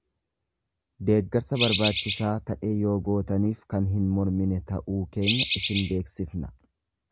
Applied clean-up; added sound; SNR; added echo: none; Bird; 1 dB; none.